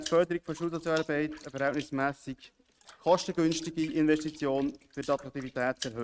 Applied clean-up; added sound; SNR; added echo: neural mask model RNNoise.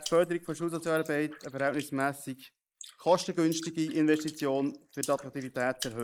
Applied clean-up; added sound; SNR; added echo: neural mask model Resemble Enhance denoiser.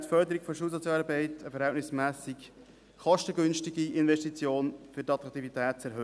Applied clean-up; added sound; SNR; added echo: none; none; none; none.